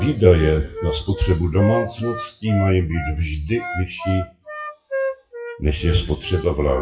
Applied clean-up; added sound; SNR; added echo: classical method WPE with log-MMSE.